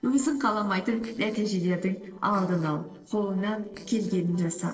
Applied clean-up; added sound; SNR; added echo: neural separator model SepFormer DNS4.